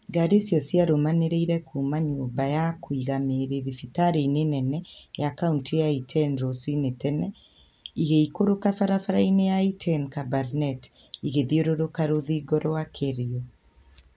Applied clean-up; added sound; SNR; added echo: none; none; none; none.